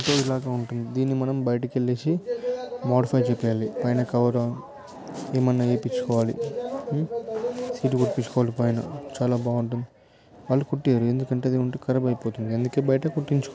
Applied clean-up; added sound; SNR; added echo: none; none; none; none.